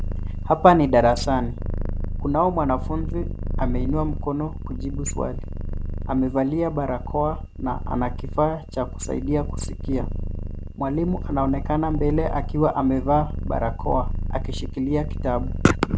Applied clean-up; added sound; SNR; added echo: none; Purr; 4 dB; none.